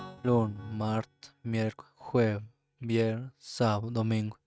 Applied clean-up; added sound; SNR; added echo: neural mask model RNNoise.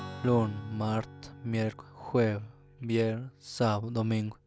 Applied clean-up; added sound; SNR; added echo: none; Strum; 17 dB; none.